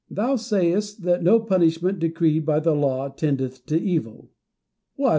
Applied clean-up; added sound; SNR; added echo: none; none; none; none.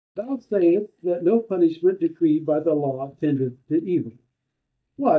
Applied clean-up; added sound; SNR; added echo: neural mask model DeepFilterNet 3.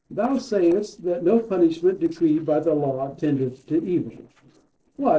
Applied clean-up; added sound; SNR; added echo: neural separator model SepFormer DNS4.